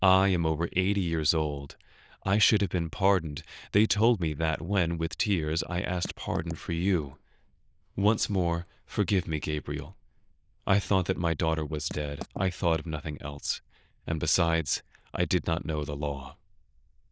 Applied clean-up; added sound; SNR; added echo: neural diffusion model UNIVERSE++.